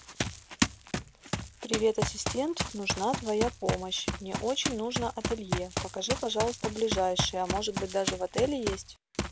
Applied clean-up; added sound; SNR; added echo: none; Run; 3 dB; none.